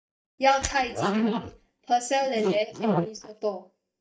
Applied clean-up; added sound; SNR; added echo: neural mask model DeepFilterNet 3.